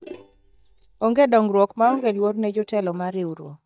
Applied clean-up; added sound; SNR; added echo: neural mask model DeepFilterNet 3.